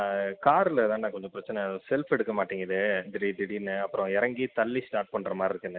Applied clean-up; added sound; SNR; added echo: none; none; none; none.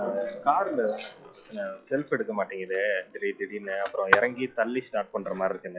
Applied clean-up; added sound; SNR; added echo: classical method log-MMSE.